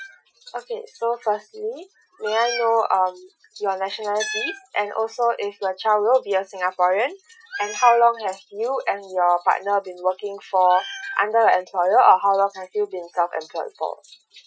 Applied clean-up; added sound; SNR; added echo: classical method Wiener filter.